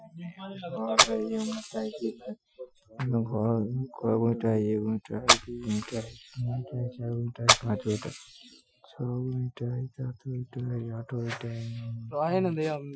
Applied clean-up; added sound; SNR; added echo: classical method Wiener filter.